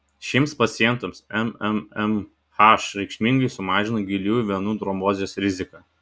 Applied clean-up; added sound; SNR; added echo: none; none; none; none.